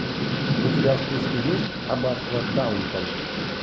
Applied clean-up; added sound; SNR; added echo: none; Thunder / Rain; -1 dB; none.